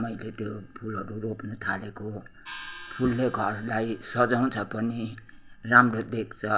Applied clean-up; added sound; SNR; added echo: none; Gong; 19 dB; none.